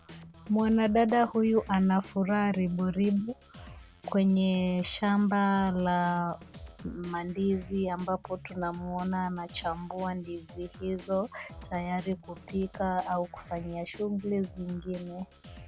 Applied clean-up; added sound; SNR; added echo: none; Drum kit; 19 dB; none.